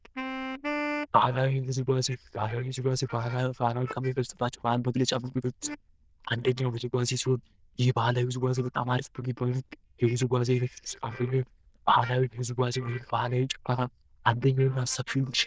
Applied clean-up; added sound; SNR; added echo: neural diffusion model UNIVERSE++.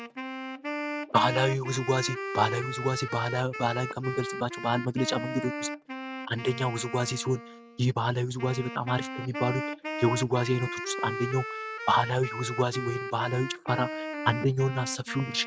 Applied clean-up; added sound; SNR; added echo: none; Wind instrument, woodwind instrument; 7 dB; none.